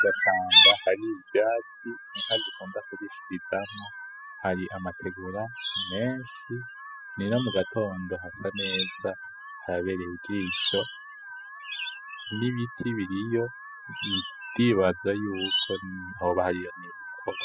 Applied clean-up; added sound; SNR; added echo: classical method spectral subtraction.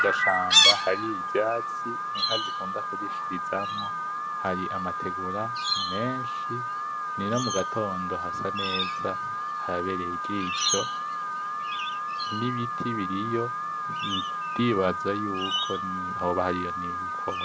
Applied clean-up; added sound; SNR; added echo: none; Chirp, tweet + Alarm; -3 dB; none.